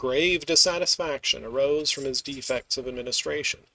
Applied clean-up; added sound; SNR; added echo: neural mask model RNNoise.